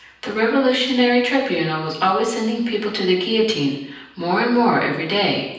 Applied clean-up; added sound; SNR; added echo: none; none; none; reverberation time 0.9 s.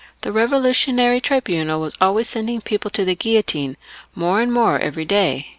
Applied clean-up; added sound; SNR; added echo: none; none; none; none.